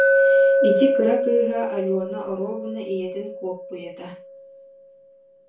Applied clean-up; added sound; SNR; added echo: none; Glass; -4 dB; reverberation time 0.2 s.